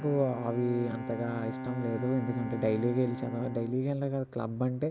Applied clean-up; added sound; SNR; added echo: none; Bowed string instrument; 9 dB; none.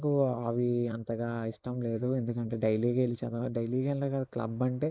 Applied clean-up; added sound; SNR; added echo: neural mask model Resemble Enhance denoiser.